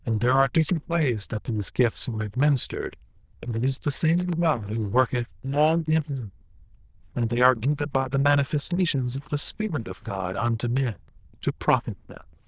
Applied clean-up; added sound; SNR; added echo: neural diffusion model UNIVERSE++.